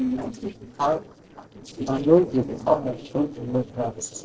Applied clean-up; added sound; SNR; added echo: neural separator model SepFormer DNS4.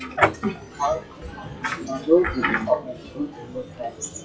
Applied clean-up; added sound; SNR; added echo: classical method WPE with log-MMSE.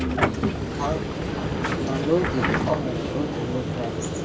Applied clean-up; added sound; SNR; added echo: none; Subway, metro, underground; -4 dB; reverberation time 0.2 s.